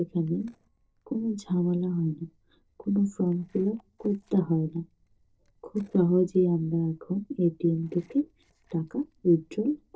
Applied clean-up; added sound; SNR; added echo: neural separator model SepFormer DNS4.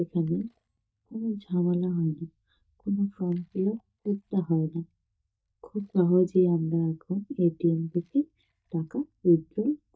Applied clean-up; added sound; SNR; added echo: neural mask model DeepFilterNet 3.